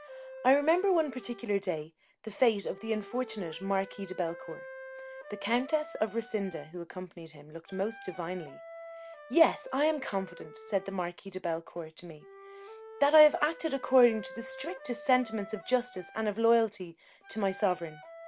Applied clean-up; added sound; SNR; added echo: none; Wind instrument, woodwind instrument; 17 dB; none.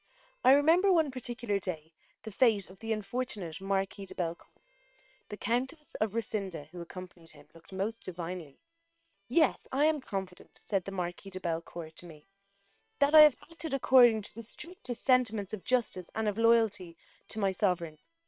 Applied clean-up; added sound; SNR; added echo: neural separator model SepFormer WHAM!.